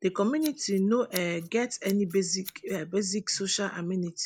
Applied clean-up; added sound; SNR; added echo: neural mask model Resemble Enhance denoiser.